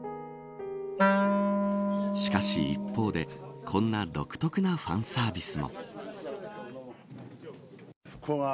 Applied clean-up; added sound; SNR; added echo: none; Wind instrument, woodwind instrument; -4 dB; none.